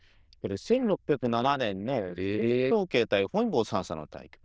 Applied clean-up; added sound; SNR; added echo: neural diffusion model UNIVERSE++.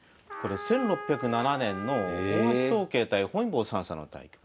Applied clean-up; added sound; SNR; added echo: none; Trumpet; 12 dB; none.